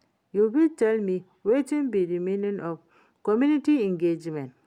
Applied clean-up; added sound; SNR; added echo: none; none; none; none.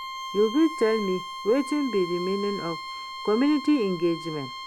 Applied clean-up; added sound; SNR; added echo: none; Bowed string instrument; 10 dB; none.